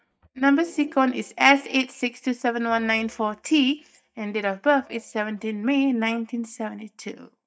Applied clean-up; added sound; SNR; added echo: neural mask model DeepFilterNet 3.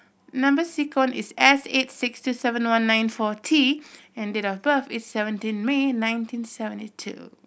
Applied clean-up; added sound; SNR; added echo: none; none; none; none.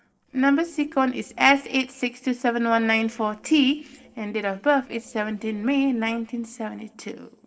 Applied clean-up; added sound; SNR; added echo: neural separator model SepFormer DNS4.